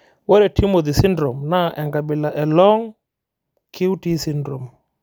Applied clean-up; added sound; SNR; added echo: none; none; none; none.